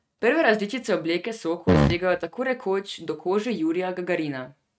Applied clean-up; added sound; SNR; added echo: neural mask model RNNoise.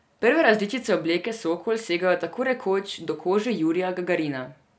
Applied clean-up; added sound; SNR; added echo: none; none; none; none.